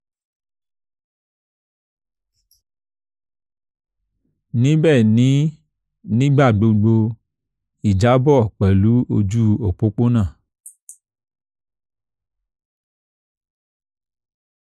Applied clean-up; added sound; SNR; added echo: neural mask model Resemble Enhance denoiser.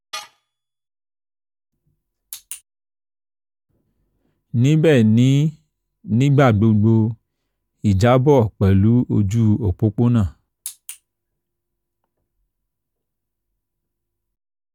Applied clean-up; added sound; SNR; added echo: none; Tools; 18 dB; none.